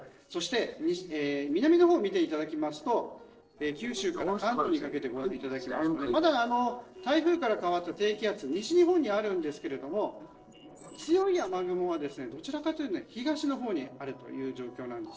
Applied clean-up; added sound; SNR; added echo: neural separator model SepFormer DNS4.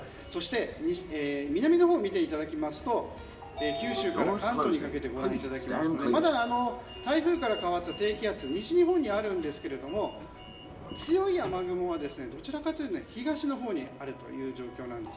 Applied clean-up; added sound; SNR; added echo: none; Sliding door; 9 dB; reverberation time 0.9 s.